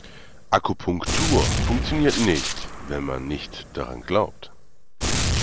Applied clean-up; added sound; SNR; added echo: none; Gunshot, gunfire; 1 dB; none.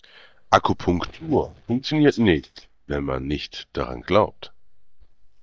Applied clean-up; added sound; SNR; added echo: neural mask model DeepFilterNet 3.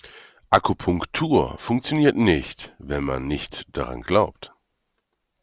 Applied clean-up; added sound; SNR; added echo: none; none; none; none.